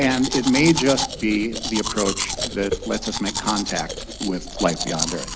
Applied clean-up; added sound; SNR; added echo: none; Domestic sounds, home sounds; 5 dB; none.